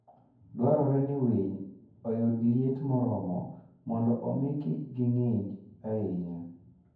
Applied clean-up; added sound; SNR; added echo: none; none; none; reverberation time 0.9 s.